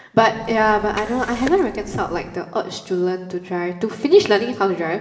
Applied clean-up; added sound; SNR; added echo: none; Liquid; 14 dB; reverberation time 1.2 s.